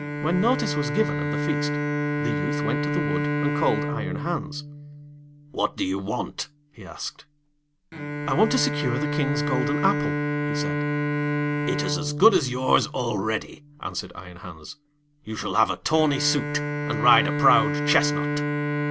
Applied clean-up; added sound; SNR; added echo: none; Bowed string instrument; 1 dB; none.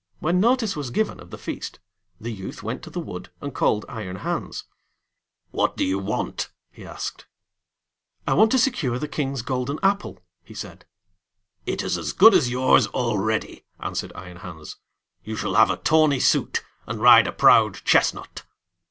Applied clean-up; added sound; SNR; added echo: none; none; none; none.